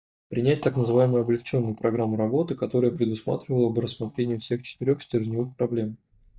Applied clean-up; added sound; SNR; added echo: neural mask model DeepFilterNet 3.